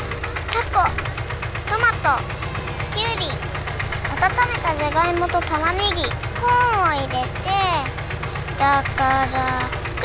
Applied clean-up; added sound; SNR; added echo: none; Idling; 4 dB; none.